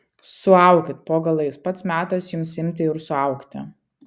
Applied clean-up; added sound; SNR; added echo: none; none; none; none.